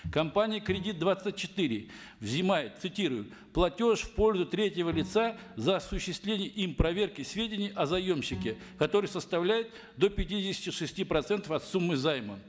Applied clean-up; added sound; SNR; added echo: none; Bowed string instrument; 17 dB; none.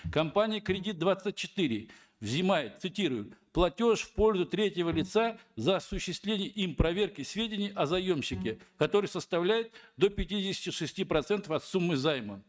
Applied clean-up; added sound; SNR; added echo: neural mask model RNNoise.